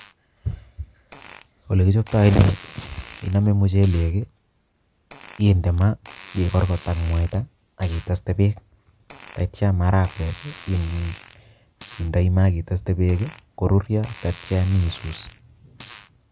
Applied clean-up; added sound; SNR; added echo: none; Fart; 20 dB; none.